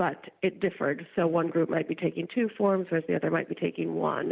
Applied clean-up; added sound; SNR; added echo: none; none; none; none.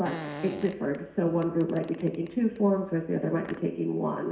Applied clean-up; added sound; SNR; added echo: none; Fart; 15 dB; reverberation time 0.7 s.